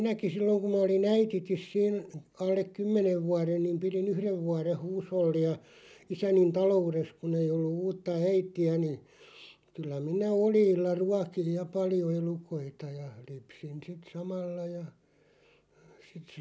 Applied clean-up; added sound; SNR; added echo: none; none; none; none.